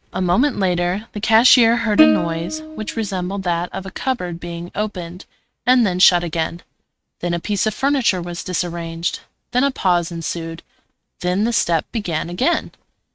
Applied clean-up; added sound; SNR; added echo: neural mask model RNNoise.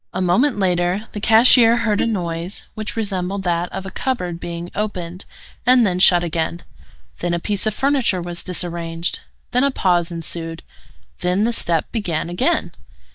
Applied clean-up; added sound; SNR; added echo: neural mask model DeepFilterNet 3.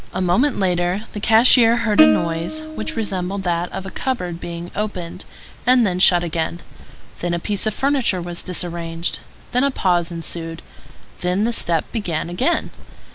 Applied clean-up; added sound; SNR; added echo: none; Plucked string instrument; 4 dB; none.